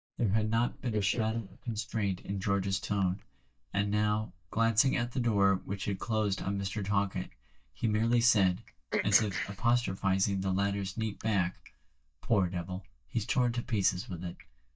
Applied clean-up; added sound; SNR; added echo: neural mask model DeepFilterNet 3.